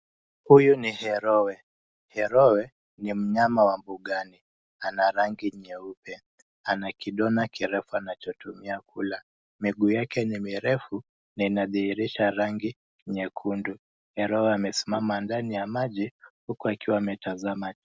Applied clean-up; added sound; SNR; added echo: none; none; none; none.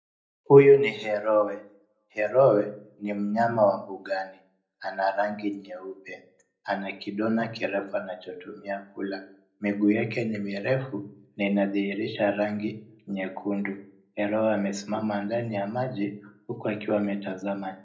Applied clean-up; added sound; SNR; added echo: none; none; none; reverberation time 0.4 s.